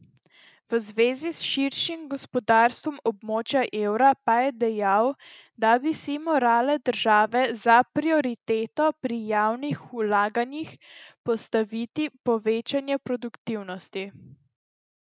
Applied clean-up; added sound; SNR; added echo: none; none; none; none.